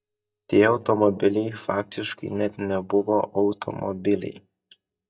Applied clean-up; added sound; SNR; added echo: neural mask model DeepFilterNet 3.